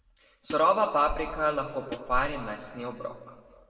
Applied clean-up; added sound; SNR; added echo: none; Hi-hat; 14 dB; reverberation time 1.7 s.